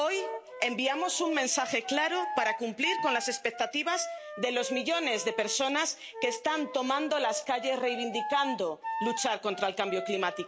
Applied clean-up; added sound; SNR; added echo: none; Wind instrument, woodwind instrument; 8 dB; none.